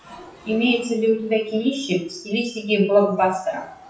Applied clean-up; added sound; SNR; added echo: classical method WPE with log-MMSE.